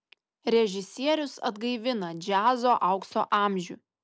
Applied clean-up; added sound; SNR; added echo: none; none; none; none.